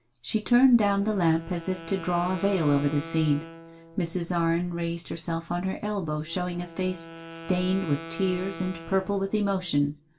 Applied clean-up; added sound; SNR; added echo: none; Wind instrument, woodwind instrument; 16 dB; reverberation time 0.2 s.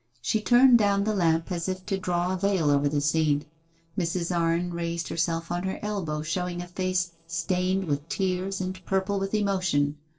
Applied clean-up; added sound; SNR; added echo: neural separator model SepFormer DNS4.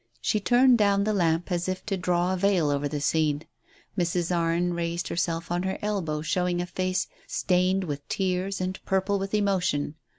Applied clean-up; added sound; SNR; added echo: none; none; none; none.